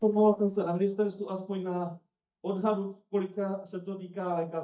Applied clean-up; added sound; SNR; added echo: neural mask model DeepFilterNet 3.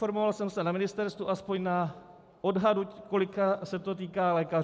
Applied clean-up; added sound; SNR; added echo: none; none; none; none.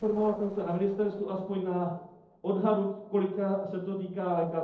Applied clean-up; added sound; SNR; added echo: neural separator model SepFormer DNS4.